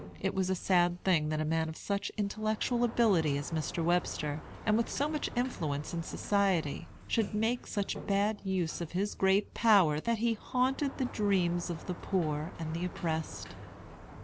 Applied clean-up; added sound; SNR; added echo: none; Sliding door; 16 dB; none.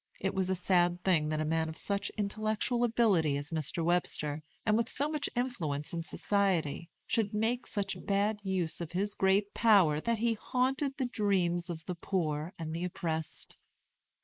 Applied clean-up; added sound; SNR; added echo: neural mask model Resemble Enhance denoiser.